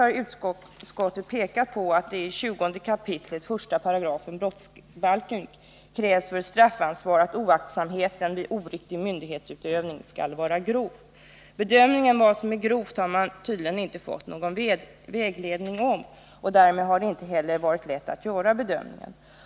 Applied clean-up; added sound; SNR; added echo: none; none; none; none.